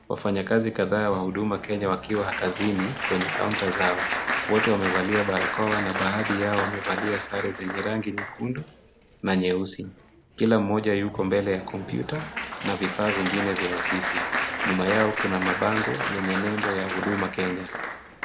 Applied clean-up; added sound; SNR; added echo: none; Applause; 4 dB; none.